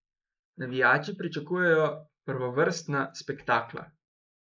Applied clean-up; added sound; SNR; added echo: neural mask model Resemble Enhance denoiser.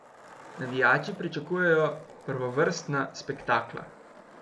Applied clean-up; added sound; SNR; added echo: none; Skateboard; 19 dB; none.